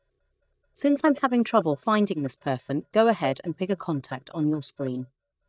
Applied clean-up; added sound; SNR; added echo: neural mask model DeepFilterNet 3.